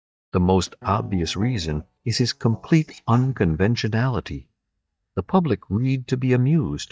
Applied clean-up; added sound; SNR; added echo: neural mask model DeepFilterNet 3.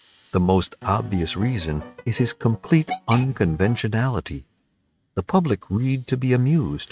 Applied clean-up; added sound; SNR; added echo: neural mask model RNNoise.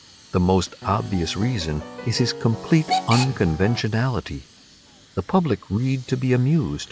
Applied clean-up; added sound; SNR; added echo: none; Hiss / Alarm / Train + Piano; 12 dB; none.